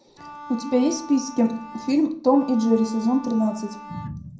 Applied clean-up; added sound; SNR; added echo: none; Bowed string instrument; 17 dB; reverberation time 0.6 s.